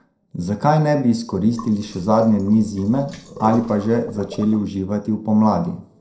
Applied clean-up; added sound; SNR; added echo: neural separator model SepFormer DNS4.